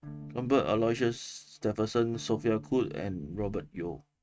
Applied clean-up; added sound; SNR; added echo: neural mask model RNNoise.